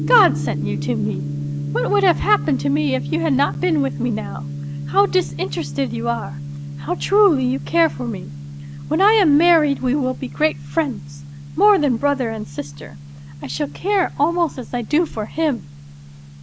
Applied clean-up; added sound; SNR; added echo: none; Gong; 8 dB; none.